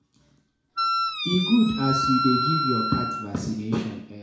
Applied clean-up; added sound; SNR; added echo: none; Wind instrument, woodwind instrument; 1 dB; reverberation time 0.6 s.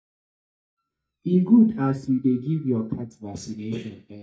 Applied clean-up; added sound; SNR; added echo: neural mask model DeepFilterNet 3.